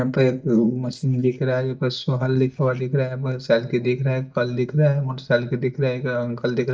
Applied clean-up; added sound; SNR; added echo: neural mask model DeepFilterNet 3.